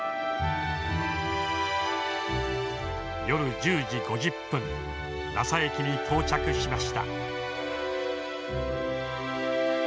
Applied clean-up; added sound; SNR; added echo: none; none; none; none.